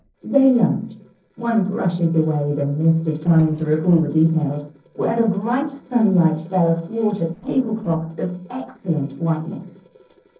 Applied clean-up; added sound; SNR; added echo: neural separator model SepFormer DNS4.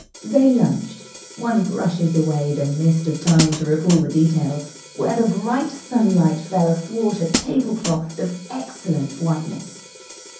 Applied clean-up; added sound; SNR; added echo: none; Hi-hat; 13 dB; reverberation time 0.6 s.